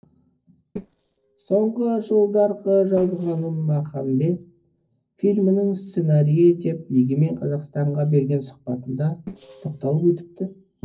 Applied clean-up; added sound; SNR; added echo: neural separator model SepFormer DNS4.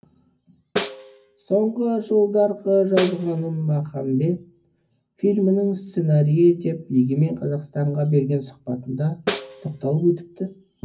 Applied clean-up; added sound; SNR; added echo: none; Snare drum; 10 dB; reverberation time 0.3 s.